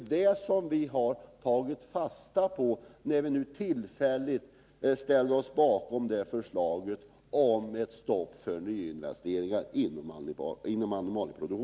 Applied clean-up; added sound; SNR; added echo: none; none; none; none.